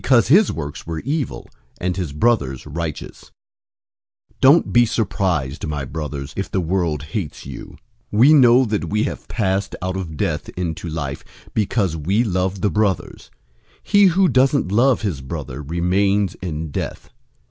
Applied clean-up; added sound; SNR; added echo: none; none; none; none.